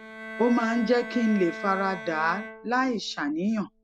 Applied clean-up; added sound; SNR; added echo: none; Bowed string instrument; 12 dB; none.